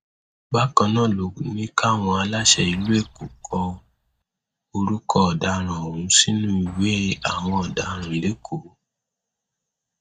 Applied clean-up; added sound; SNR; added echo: neural mask model DeepFilterNet 3.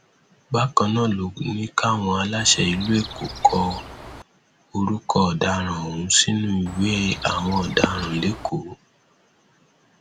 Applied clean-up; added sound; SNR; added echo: none; Chirp, tweet; 13 dB; none.